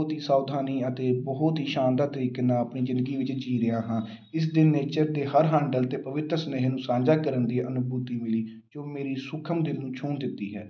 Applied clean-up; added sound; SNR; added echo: none; none; none; none.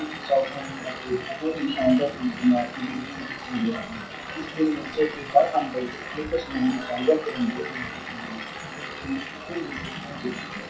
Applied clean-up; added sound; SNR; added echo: classical method WPE with log-MMSE.